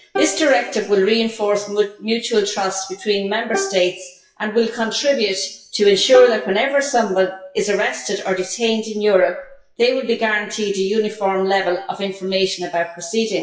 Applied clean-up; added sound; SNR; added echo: classical method WPE with log-MMSE.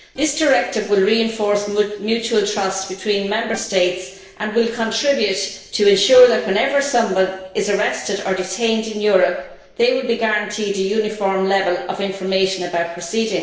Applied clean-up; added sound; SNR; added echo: neural separator model SepFormer DNS4.